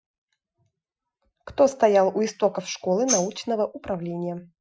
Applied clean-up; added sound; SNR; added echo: classical method Wiener filter.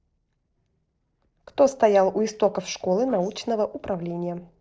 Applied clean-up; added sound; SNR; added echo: neural separator model SepFormer DNS4.